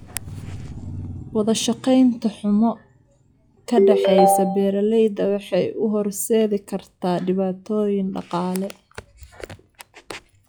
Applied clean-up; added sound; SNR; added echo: classical method log-MMSE.